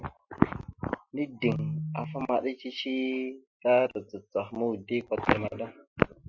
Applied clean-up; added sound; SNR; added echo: classical method Wiener filter.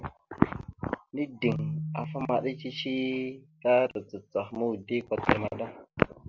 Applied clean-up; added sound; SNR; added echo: none; Keyboard (musical); 12 dB; none.